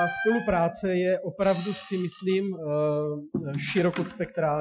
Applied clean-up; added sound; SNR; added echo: classical method Wiener filter.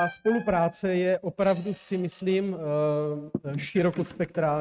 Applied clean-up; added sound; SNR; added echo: neural mask model RNNoise.